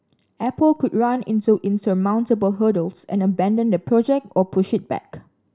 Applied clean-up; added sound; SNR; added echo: none; none; none; none.